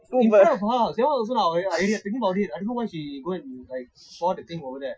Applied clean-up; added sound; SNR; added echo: classical method Wiener filter.